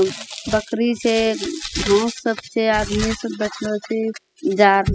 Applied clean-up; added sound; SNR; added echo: classical method spectral subtraction.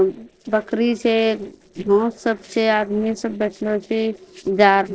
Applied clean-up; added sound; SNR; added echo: neural separator model SepFormer DNS4.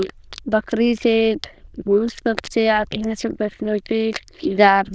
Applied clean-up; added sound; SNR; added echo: neural diffusion model UNIVERSE++.